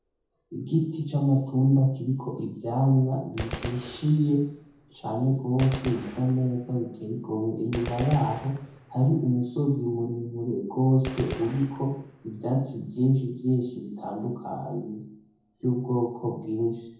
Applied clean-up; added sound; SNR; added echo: none; Gunshot, gunfire; 16 dB; reverberation time 0.7 s.